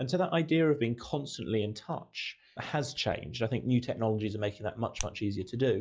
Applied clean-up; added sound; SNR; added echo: classical method log-MMSE.